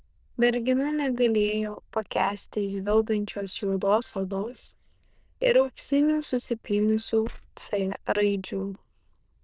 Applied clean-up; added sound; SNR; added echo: neural diffusion model UNIVERSE++.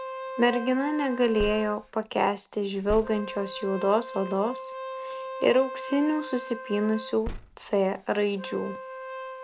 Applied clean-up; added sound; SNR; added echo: none; Car + Wind instrument, woodwind instrument; 10 dB; none.